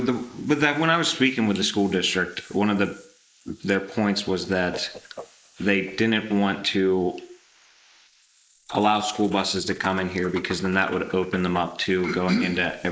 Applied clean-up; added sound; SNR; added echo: neural mask model Resemble Enhance denoiser.